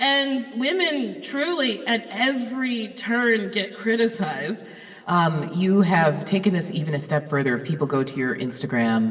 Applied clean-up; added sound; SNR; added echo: none; none; none; reverberation time 1.8 s.